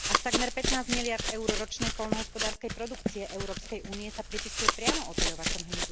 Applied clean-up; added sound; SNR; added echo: none; Run; -5 dB; none.